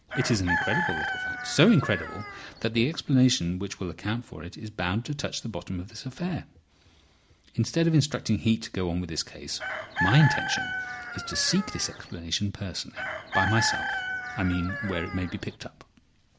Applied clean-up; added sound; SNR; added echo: none; Chicken, rooster; 4 dB; none.